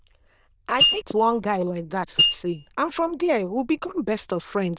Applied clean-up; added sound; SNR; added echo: neural diffusion model UNIVERSE++.